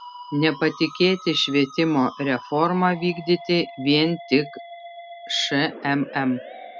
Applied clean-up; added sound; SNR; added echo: none; Musical instrument; 17 dB; none.